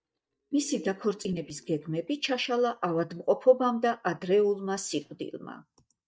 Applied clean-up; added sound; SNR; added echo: neural mask model DeepFilterNet 3.